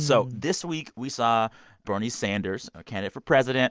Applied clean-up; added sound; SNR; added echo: none; none; none; none.